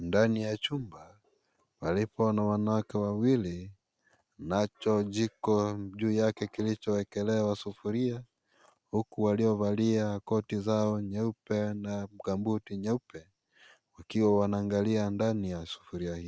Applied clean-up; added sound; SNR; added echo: none; none; none; none.